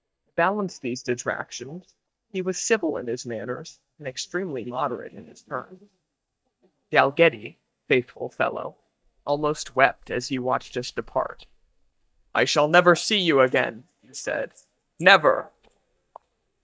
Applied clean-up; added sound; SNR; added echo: neural mask model DeepFilterNet 3.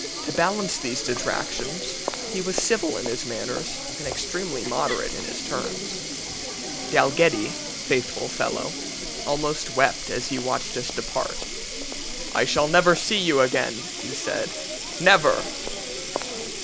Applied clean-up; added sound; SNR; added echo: none; Sink (filling or washing) + Crowd; 5 dB; none.